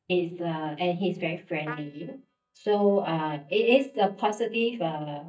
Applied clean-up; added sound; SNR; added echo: neural mask model DeepFilterNet 3.